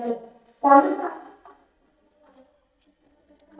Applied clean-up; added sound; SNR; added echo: neural mask model DeepFilterNet 3.